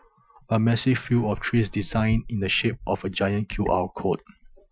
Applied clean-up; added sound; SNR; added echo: classical method Wiener filter.